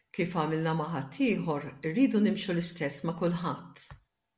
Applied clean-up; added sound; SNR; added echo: none; none; none; none.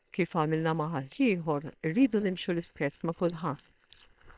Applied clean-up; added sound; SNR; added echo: neural separator model SepFormer WHAM!.